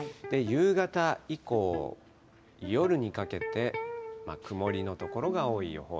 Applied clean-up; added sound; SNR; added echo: none; Electric guitar; 12 dB; none.